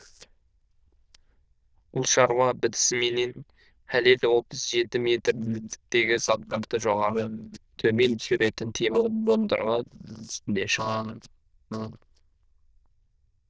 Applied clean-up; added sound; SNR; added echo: neural diffusion model UNIVERSE++.